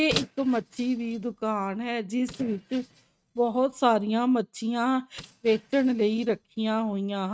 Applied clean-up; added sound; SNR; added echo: neural mask model RNNoise.